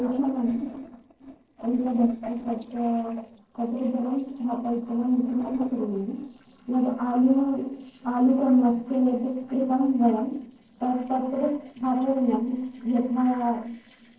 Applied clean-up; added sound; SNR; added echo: neural separator model SepFormer DNS4.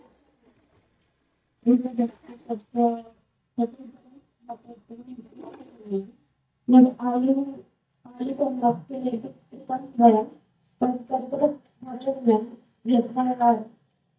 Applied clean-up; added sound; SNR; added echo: neural mask model DeepFilterNet 3.